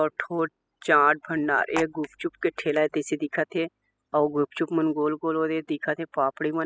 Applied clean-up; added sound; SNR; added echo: classical method spectral subtraction.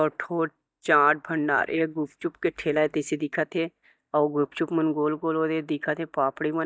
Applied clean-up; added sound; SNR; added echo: neural mask model DeepFilterNet 3.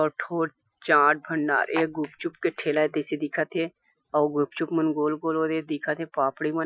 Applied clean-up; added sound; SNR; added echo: classical method Wiener filter.